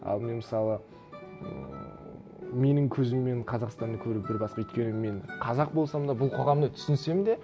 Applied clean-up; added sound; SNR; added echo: none; none; none; none.